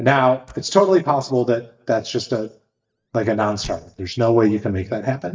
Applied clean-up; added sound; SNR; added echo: neural mask model DeepFilterNet 3.